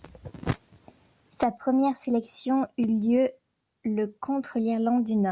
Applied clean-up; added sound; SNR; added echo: none; none; none; none.